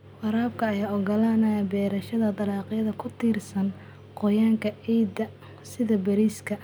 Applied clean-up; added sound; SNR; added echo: none; none; none; none.